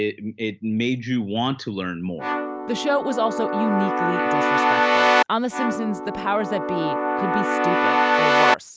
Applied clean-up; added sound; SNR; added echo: none; Keyboard (musical); -5 dB; none.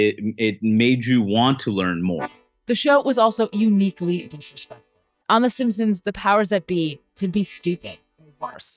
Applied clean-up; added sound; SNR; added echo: neural mask model DeepFilterNet 3.